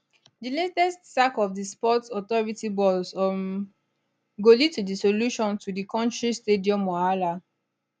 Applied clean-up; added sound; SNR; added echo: none; none; none; none.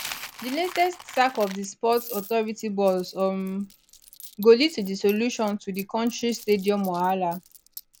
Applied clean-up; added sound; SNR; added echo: none; Coin (dropping); 18 dB; none.